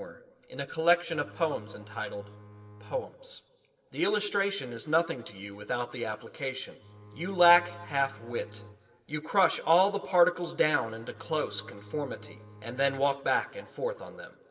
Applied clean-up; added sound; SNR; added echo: none; Bowed string instrument; 19 dB; reverberation time 1.8 s.